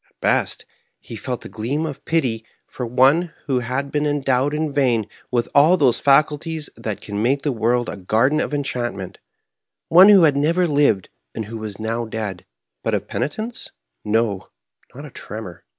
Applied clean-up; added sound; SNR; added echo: none; none; none; none.